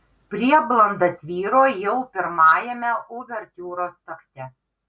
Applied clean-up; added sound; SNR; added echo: none; none; none; none.